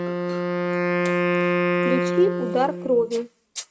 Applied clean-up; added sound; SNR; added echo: neural mask model RNNoise.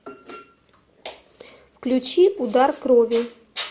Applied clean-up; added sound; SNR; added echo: none; none; none; none.